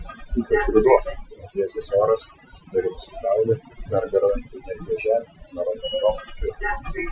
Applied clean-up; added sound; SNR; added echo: classical method Wiener filter.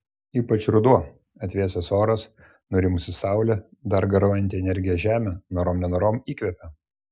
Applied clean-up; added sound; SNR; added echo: none; none; none; none.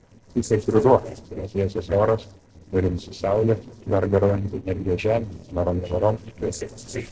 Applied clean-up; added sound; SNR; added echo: neural separator model SepFormer DNS4.